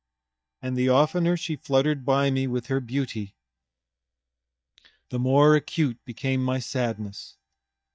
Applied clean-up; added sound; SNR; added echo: neural mask model DeepFilterNet 3.